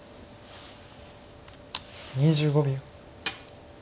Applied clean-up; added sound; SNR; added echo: none; none; none; none.